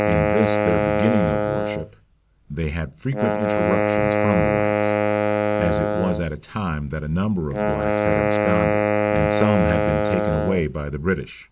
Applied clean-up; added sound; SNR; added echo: none; Wind instrument, woodwind instrument; -3 dB; none.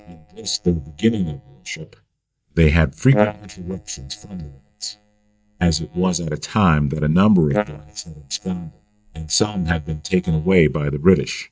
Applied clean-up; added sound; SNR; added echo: neural mask model DeepFilterNet 3.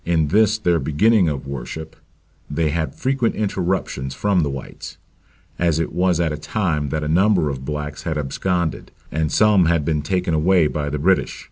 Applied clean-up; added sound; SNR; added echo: none; none; none; none.